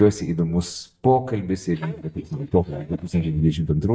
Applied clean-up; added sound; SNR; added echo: neural mask model DeepFilterNet 3.